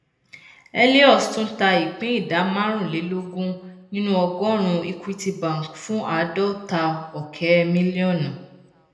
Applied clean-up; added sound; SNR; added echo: none; none; none; reverberation time 0.8 s.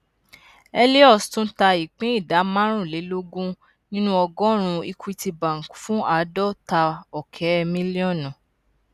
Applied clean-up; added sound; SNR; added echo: none; none; none; none.